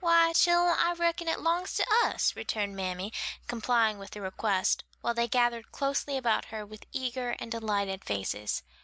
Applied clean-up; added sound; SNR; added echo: none; none; none; none.